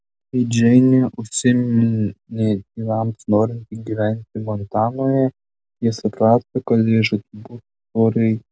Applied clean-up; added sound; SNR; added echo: none; none; none; none.